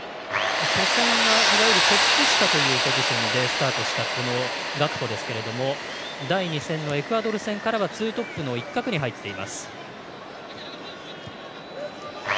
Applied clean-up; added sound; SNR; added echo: none; Tools; -2 dB; none.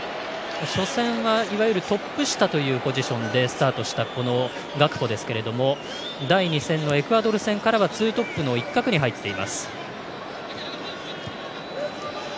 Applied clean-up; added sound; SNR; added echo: none; none; none; none.